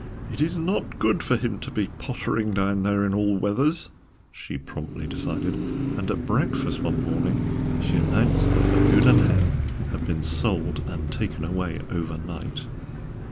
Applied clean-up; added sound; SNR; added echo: none; Car passing by; -1 dB; none.